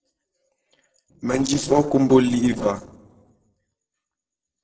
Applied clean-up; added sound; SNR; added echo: neural separator model SepFormer DNS4.